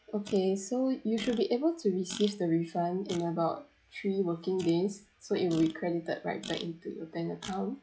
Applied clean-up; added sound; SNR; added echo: classical method log-MMSE.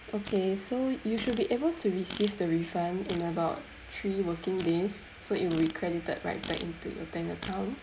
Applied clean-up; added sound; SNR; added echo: none; Fart; 16 dB; none.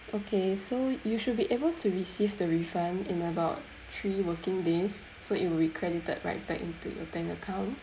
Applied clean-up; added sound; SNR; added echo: none; none; none; none.